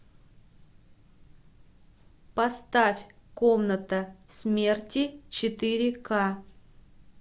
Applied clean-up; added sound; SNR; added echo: none; none; none; none.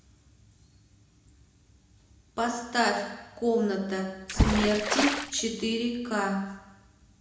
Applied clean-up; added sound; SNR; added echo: none; Water / Splash, splatter; -1 dB; reverberation time 0.8 s.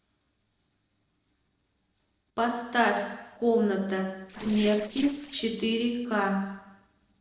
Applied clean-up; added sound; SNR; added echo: neural separator model SepFormer DNS4.